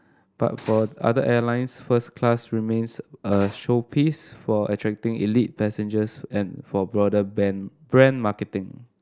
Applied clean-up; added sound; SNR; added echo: none; Cutlery, silverware; 18 dB; none.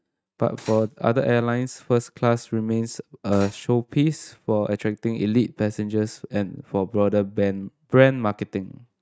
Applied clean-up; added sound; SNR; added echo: neural mask model RNNoise.